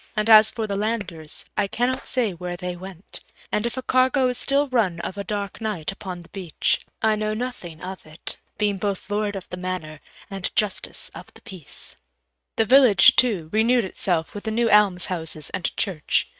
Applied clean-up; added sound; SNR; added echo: neural mask model RNNoise.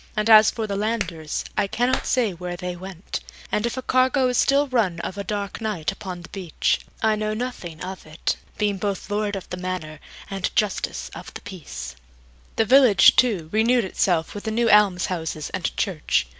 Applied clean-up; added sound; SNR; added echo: none; Clapping; 11 dB; none.